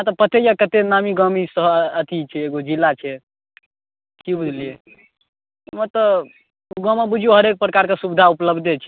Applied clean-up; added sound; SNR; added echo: none; none; none; none.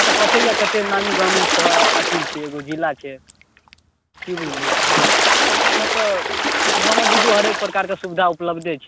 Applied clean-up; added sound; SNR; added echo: none; Water / Splash, splatter; -4 dB; none.